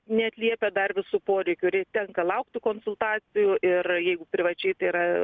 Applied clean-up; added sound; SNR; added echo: none; none; none; none.